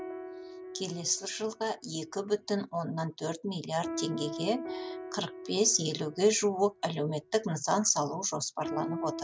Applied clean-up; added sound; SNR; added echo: none; Piano; 11 dB; none.